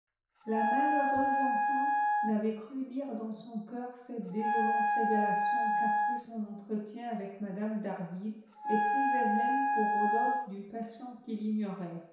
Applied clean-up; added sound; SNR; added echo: none; Wind instrument, woodwind instrument; -5 dB; reverberation time 0.7 s.